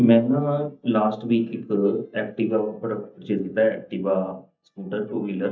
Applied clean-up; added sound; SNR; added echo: neural mask model DeepFilterNet 3.